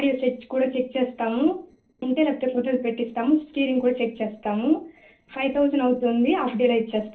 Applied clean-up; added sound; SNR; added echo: neural separator model SepFormer DNS4.